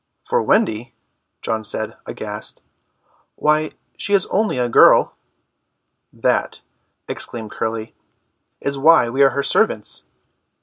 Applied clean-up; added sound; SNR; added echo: none; none; none; none.